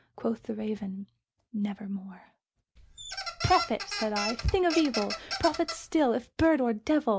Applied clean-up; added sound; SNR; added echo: none; Squeak; 7 dB; none.